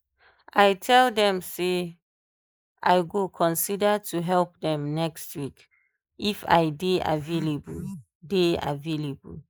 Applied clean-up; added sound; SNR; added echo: neural mask model Resemble Enhance denoiser.